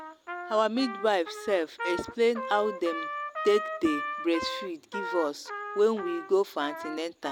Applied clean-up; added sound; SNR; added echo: none; Trumpet; 8 dB; none.